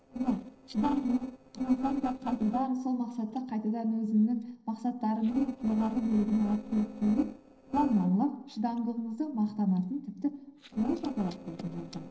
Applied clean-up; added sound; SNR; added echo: neural separator model SepFormer DNS4.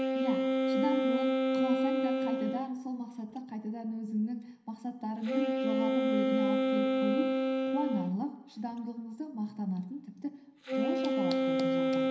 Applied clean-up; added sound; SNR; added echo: none; Wind instrument, woodwind instrument; -4 dB; reverberation time 0.9 s.